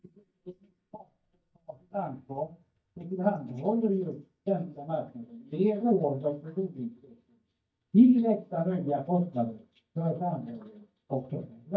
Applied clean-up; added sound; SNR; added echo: neural mask model DeepFilterNet 3.